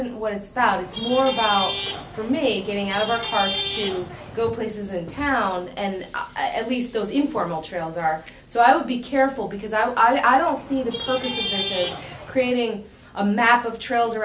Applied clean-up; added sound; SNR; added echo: none; Traffic noise, roadway noise / Vehicle horn, car horn, honking; 6 dB; none.